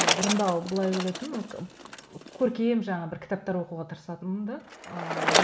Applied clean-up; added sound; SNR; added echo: none; Bicycle; 2 dB; none.